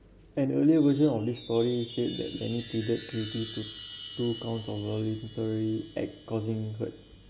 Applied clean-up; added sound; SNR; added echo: none; Chime; 17 dB; none.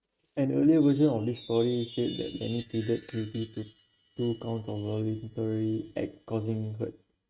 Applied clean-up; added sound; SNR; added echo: neural mask model RNNoise.